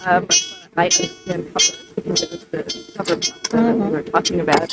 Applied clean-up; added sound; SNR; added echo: neural mask model RNNoise.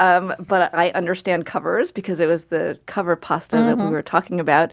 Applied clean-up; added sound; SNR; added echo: none; none; none; none.